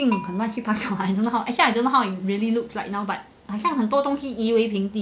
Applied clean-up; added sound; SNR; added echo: none; Bell; 17 dB; none.